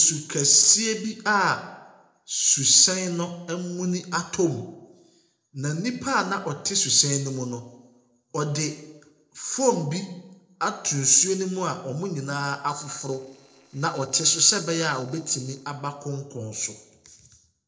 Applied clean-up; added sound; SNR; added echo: neural separator model SepFormer DNS4.